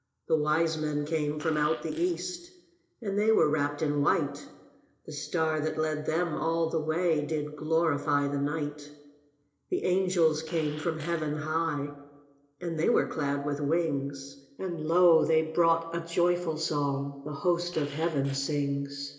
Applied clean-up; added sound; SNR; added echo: neural separator model SepFormer DNS4.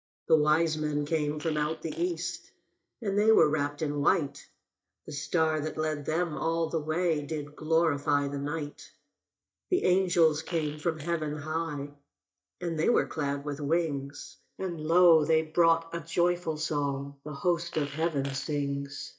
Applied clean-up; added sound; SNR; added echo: neural mask model DeepFilterNet 3.